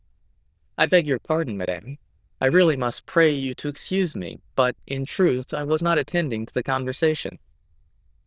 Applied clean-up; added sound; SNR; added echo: neural diffusion model UNIVERSE++.